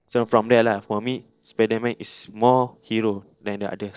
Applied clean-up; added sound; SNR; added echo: neural separator model SepFormer DNS4.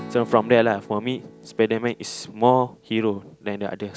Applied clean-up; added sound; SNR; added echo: none; Strum; 20 dB; none.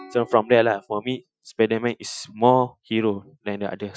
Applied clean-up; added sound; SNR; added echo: classical method Wiener filter.